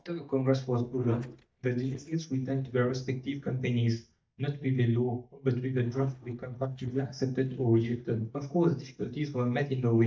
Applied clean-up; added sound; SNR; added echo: neural mask model DeepFilterNet 3.